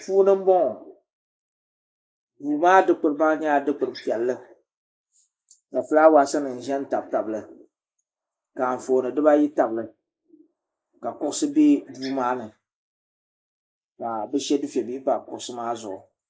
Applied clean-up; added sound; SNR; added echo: neural mask model Resemble Enhance denoiser.